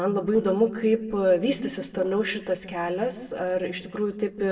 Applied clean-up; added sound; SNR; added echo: neural separator model SepFormer DNS4.